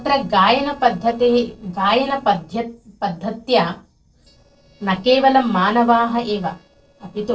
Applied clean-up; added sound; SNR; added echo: neural separator model SepFormer DNS4.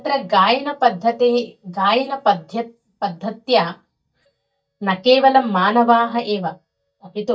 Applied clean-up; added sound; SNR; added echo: neural mask model DeepFilterNet 3.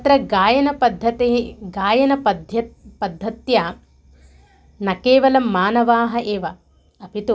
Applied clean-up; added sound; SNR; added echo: none; none; none; none.